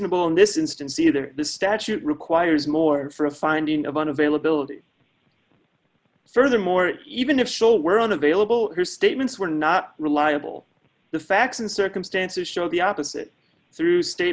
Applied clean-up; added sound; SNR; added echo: none; none; none; none.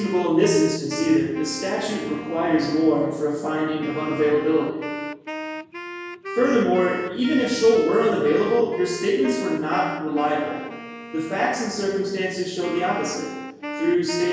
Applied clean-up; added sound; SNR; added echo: none; Wind instrument, woodwind instrument; 12 dB; reverberation time 1.0 s.